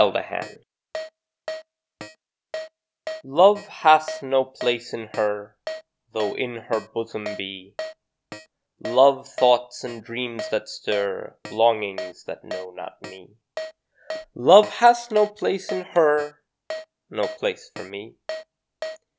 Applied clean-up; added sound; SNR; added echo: none; Keyboard (musical); 13 dB; none.